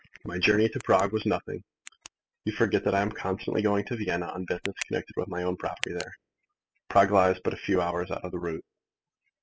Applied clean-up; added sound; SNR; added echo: classical method spectral subtraction.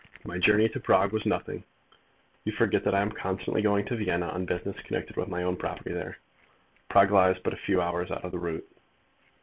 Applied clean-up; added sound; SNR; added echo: none; none; none; none.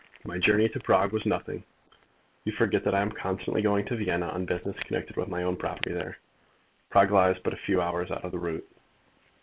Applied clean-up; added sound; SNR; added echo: neural mask model Resemble Enhance denoiser.